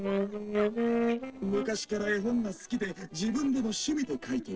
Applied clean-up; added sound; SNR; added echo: neural separator model SepFormer DNS4.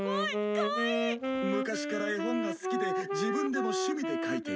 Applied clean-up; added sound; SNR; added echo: none; Wind instrument, woodwind instrument; -2 dB; none.